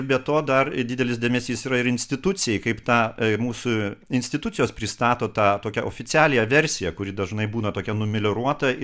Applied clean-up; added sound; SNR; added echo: none; none; none; none.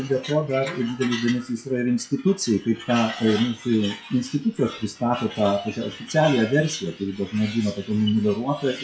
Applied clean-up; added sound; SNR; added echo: classical method WPE with log-MMSE.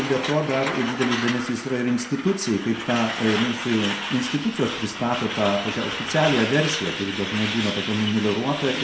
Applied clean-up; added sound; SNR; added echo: none; Truck; 6 dB; reverberation time 0.6 s.